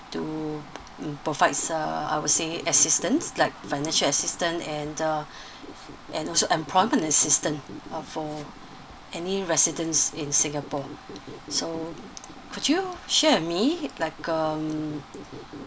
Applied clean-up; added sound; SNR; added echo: none; Squeak; 17 dB; none.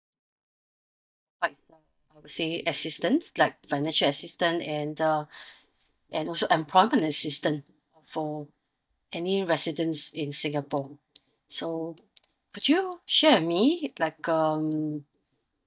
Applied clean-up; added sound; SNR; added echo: neural mask model DeepFilterNet 3.